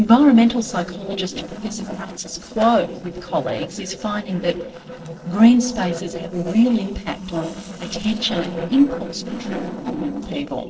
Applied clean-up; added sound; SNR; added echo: neural separator model SepFormer DNS4.